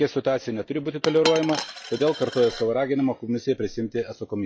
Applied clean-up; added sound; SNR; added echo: classical method log-MMSE.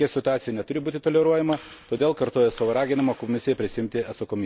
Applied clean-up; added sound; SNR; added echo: none; none; none; none.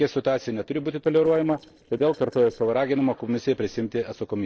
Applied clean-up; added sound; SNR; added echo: neural separator model SepFormer DNS4.